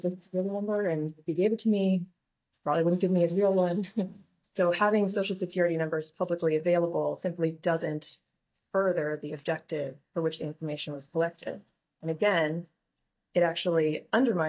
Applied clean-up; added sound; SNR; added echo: neural mask model DeepFilterNet 3.